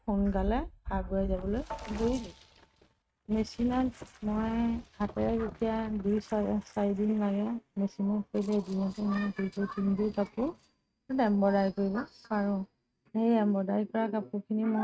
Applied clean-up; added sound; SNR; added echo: neural mask model RNNoise.